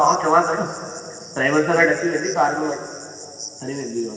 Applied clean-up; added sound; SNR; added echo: none; Cricket; 16 dB; reverberation time 2.5 s.